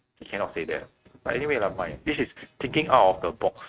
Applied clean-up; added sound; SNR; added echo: neural mask model RNNoise.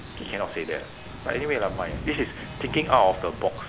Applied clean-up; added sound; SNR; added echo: none; Rain; 11 dB; none.